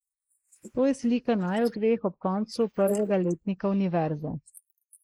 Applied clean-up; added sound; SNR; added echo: neural mask model Resemble Enhance denoiser.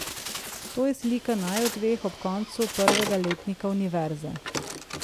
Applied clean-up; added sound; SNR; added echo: none; Bird; 5 dB; none.